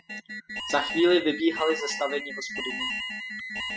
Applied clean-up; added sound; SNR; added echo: classical method spectral subtraction.